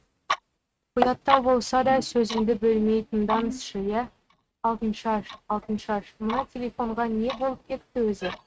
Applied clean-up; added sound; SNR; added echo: neural mask model RNNoise.